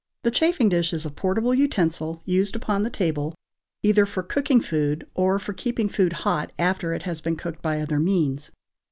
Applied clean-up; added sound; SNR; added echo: none; none; none; none.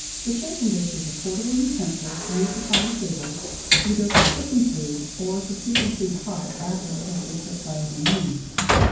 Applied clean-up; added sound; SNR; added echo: none; Train; 0 dB; reverberation time 0.9 s.